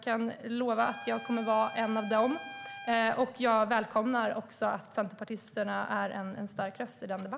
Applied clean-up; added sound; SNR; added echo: none; Trumpet; 13 dB; none.